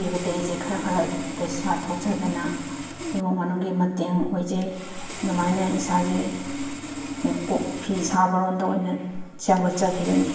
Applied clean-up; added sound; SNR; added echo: none; Sawing; 8 dB; reverberation time 0.8 s.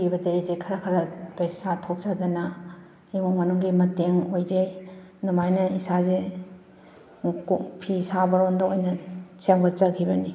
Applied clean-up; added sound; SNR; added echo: none; none; none; none.